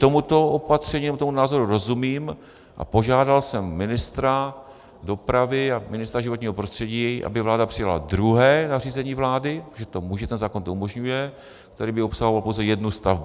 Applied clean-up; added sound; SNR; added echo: none; none; none; none.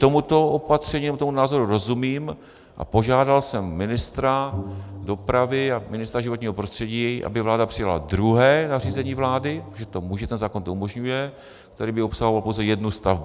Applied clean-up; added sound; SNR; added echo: none; Bowed string instrument; 16 dB; none.